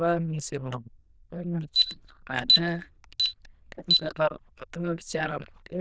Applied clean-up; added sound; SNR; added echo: neural diffusion model UNIVERSE++.